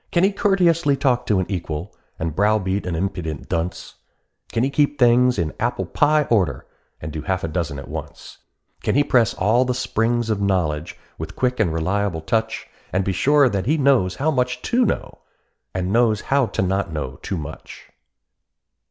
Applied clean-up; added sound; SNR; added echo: none; none; none; none.